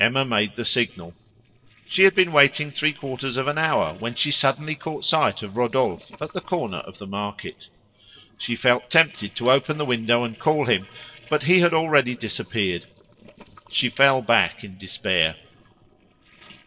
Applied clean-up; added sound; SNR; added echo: neural separator model SepFormer DNS4.